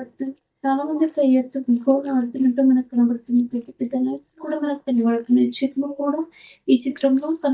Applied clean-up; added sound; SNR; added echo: neural mask model DeepFilterNet 3.